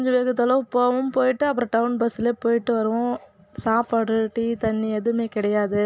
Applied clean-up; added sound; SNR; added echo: none; none; none; none.